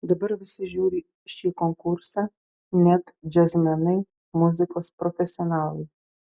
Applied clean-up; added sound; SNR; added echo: none; none; none; none.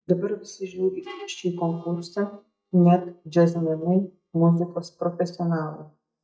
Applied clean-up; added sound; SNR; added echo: neural mask model DeepFilterNet 3.